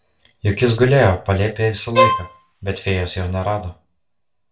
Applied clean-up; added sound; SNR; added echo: none; Bowed string instrument; -1 dB; reverberation time 0.3 s.